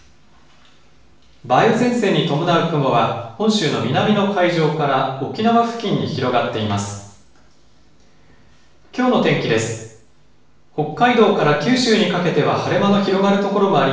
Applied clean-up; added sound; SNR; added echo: none; none; none; reverberation time 0.7 s.